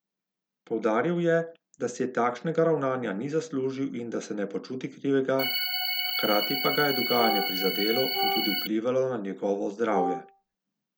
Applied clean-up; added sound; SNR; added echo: none; Wind instrument, woodwind instrument + Organ; 0 dB; none.